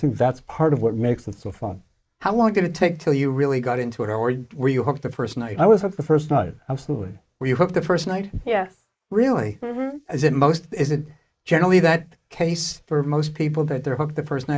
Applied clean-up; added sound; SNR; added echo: neural mask model Resemble Enhance denoiser.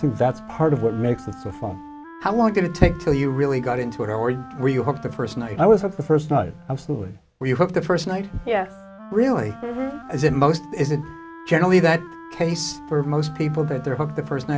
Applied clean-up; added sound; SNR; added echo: none; Wind instrument, woodwind instrument; 18 dB; none.